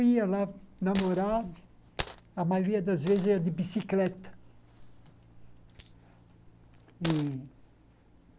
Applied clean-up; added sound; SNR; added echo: none; Coin (dropping) + Bird vocalization, bird call, bird song; 12 dB; none.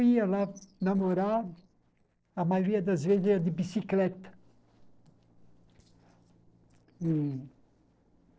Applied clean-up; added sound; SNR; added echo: neural separator model SepFormer DNS4.